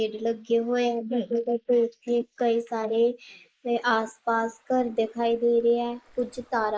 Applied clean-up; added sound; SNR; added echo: neural mask model Resemble Enhance denoiser.